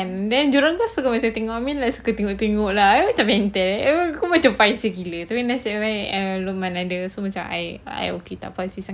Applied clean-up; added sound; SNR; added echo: none; none; none; none.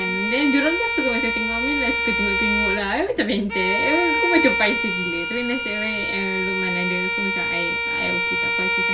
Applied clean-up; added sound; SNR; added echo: none; Bowed string instrument; -2 dB; reverberation time 0.2 s.